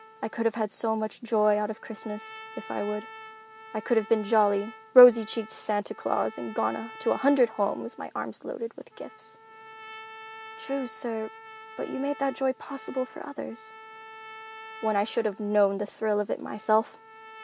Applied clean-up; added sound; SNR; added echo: none; Trumpet; 18 dB; none.